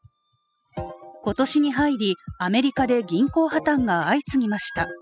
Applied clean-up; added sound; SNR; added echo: classical method spectral subtraction.